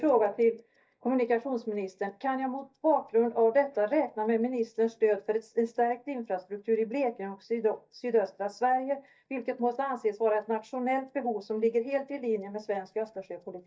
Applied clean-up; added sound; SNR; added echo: neural mask model DeepFilterNet 3.